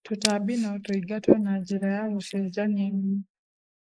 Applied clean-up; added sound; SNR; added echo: neural mask model Resemble Enhance denoiser.